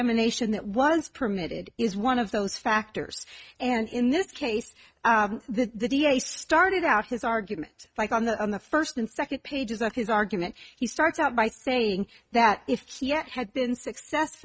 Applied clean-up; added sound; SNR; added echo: neural mask model RNNoise.